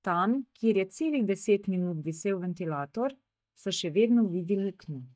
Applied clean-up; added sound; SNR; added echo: neural mask model DeepFilterNet 3.